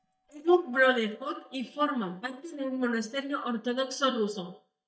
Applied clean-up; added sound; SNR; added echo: neural mask model DeepFilterNet 3.